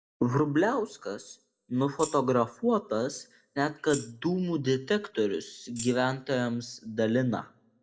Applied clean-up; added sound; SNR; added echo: none; Tambourine; 14 dB; reverberation time 0.3 s.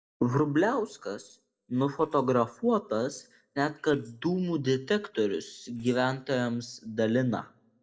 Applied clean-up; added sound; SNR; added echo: neural separator model SepFormer DNS4.